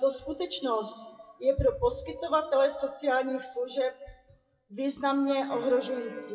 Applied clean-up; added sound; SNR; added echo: classical method WPE with log-MMSE.